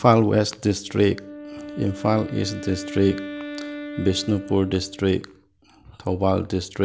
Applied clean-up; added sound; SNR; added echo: none; Wind instrument, woodwind instrument; 14 dB; none.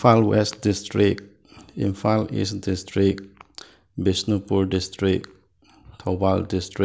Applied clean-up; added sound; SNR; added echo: none; none; none; none.